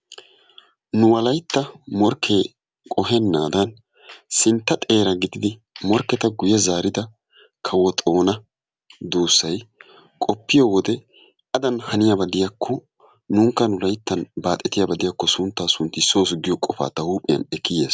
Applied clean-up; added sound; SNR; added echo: none; none; none; none.